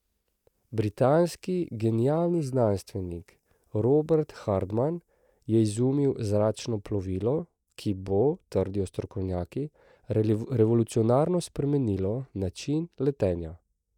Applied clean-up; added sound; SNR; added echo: neural mask model DeepFilterNet 3.